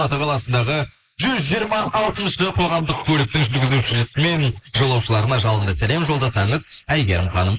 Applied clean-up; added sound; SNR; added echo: neural mask model Resemble Enhance denoiser.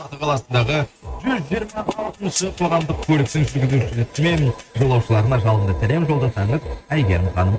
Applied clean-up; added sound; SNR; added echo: neural mask model RNNoise.